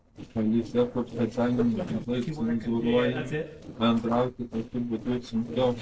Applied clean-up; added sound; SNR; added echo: neural separator model SepFormer DNS4.